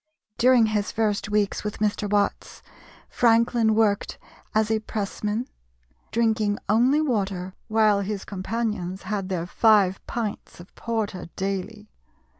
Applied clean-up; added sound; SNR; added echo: none; none; none; none.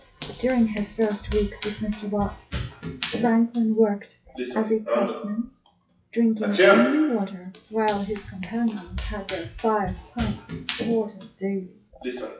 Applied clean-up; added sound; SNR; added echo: classical method WPE with log-MMSE.